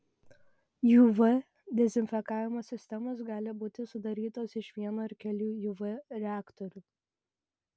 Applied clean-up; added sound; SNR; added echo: none; none; none; none.